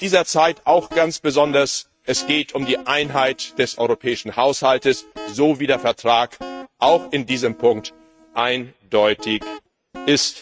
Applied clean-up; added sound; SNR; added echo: neural mask model RNNoise.